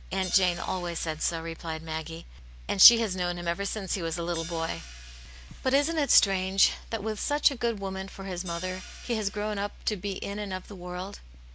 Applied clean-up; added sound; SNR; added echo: none; Hi-hat; 19 dB; none.